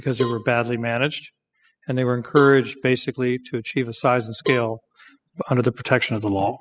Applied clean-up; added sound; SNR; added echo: classical method spectral subtraction.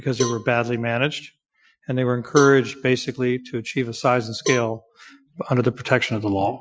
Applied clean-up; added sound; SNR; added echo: classical method Wiener filter.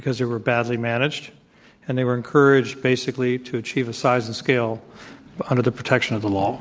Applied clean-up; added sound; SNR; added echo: none; none; none; none.